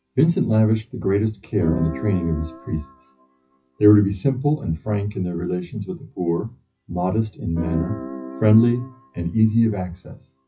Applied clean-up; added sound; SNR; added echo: classical method WPE with log-MMSE.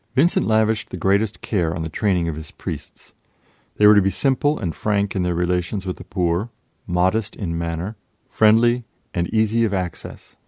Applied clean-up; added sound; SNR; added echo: none; none; none; none.